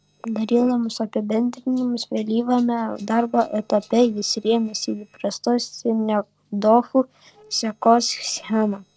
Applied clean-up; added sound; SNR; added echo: neural separator model SepFormer DNS4.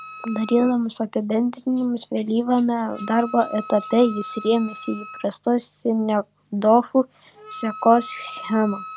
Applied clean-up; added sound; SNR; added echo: none; Wind instrument, woodwind instrument; 17 dB; none.